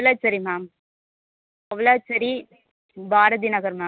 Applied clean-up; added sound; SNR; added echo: none; none; none; none.